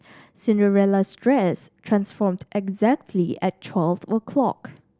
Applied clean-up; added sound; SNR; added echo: none; none; none; none.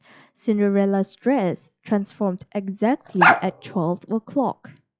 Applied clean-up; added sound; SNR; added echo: classical method log-MMSE.